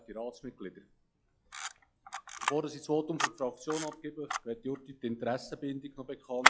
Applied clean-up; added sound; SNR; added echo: classical method log-MMSE.